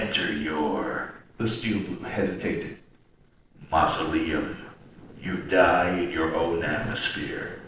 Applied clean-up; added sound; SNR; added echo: neural separator model SepFormer DNS4.